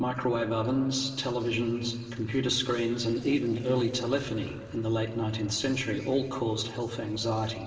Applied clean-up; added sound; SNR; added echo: neural separator model SepFormer DNS4.